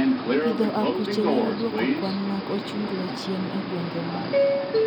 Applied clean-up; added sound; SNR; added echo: none; Subway, metro, underground; -4 dB; none.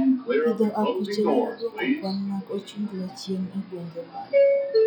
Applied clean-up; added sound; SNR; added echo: classical method log-MMSE.